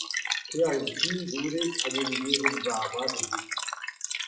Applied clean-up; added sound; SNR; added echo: classical method WPE with log-MMSE.